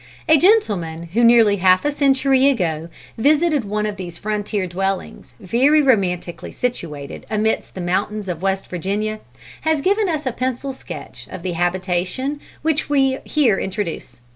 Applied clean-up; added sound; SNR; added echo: none; none; none; none.